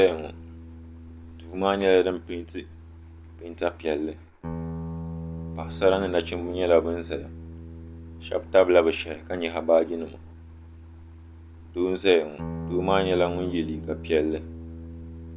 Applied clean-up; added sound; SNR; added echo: none; Guitar; 12 dB; none.